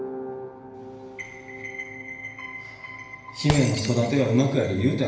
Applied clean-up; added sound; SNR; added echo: none; Shatter; 14 dB; reverberation time 0.8 s.